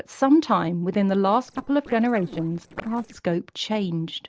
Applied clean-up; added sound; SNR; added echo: neural separator model SepFormer DNS4.